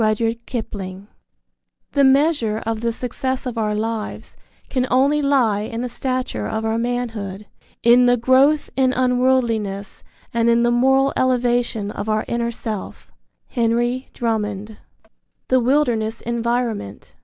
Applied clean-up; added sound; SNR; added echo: none; none; none; none.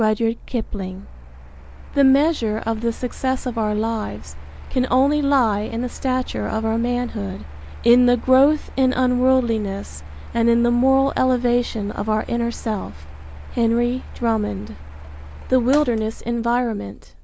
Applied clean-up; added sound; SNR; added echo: none; Mechanical fan; 14 dB; none.